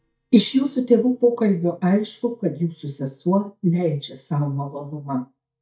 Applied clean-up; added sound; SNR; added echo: neural mask model DeepFilterNet 3.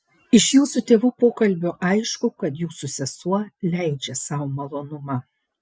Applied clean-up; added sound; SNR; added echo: none; none; none; none.